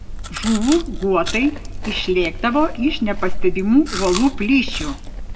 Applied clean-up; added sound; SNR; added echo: none; Chewing, mastication; 5 dB; reverberation time 1.2 s.